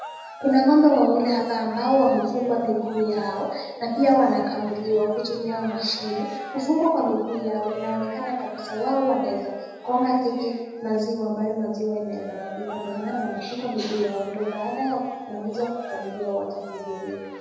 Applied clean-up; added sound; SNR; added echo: none; Cheering; 15 dB; reverberation time 1.0 s.